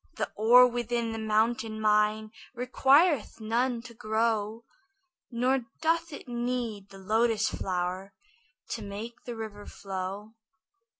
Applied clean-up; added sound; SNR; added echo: none; none; none; none.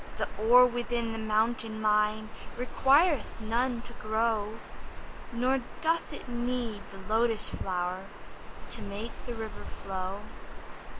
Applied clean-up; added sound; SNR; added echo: none; Water; 4 dB; none.